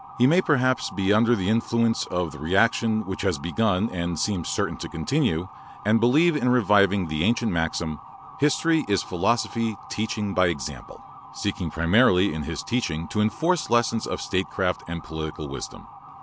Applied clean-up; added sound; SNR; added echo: none; Motor vehicle (road) / Siren; 18 dB; none.